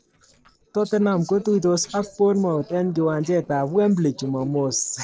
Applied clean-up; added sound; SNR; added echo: neural separator model SepFormer DNS4.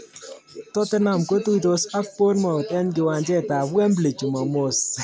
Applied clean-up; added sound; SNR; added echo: none; none; none; none.